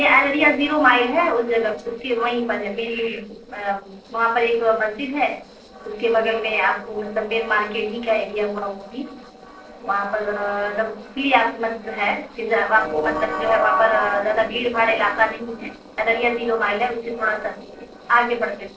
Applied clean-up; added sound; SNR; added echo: neural separator model SepFormer DNS4.